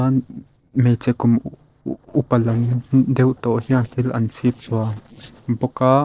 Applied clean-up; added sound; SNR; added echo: neural separator model SepFormer DNS4.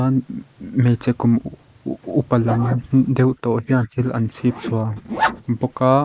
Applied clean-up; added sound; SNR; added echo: neural mask model Resemble Enhance denoiser.